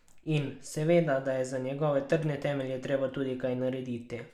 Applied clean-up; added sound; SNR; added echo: none; none; none; none.